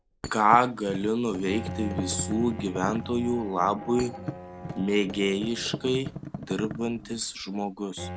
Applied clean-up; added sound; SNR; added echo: none; Bowed string instrument + Thump, thud; 9 dB; none.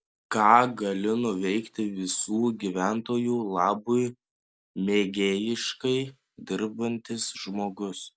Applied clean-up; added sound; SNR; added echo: none; none; none; none.